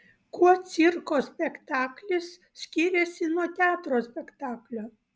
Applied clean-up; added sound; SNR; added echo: none; none; none; none.